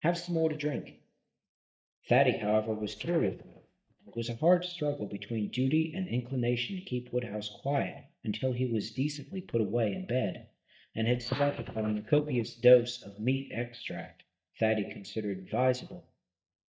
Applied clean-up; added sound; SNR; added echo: neural mask model DeepFilterNet 3.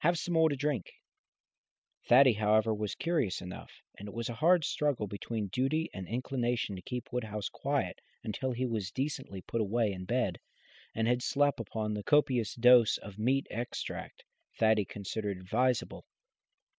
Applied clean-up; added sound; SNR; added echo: none; none; none; none.